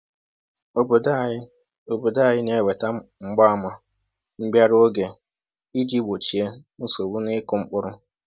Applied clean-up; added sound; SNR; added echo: none; none; none; none.